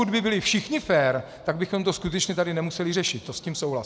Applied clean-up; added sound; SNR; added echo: none; none; none; none.